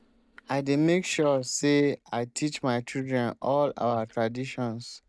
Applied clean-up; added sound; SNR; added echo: neural mask model DeepFilterNet 3.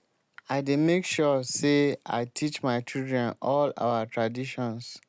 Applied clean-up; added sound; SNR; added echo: none; none; none; none.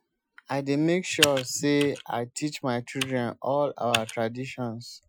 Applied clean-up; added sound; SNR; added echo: classical method Wiener filter.